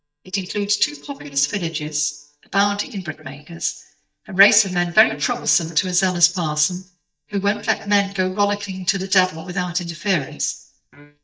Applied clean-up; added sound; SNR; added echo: neural mask model DeepFilterNet 3.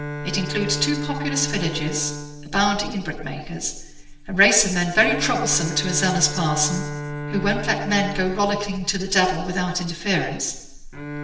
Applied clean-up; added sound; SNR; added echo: none; Bowed string instrument; 10 dB; reverberation time 0.8 s.